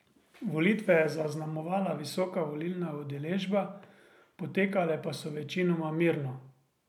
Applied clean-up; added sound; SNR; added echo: none; none; none; none.